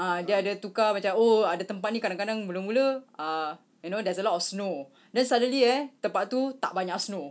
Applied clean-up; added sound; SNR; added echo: none; none; none; none.